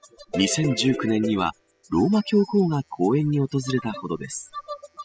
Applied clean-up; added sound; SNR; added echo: classical method spectral subtraction.